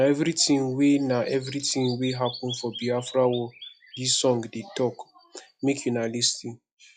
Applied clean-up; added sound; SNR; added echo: classical method log-MMSE.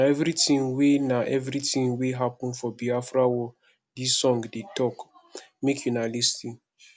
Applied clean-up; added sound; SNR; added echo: none; none; none; none.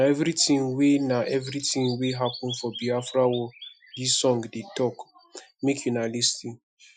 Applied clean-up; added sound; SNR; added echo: classical method Wiener filter.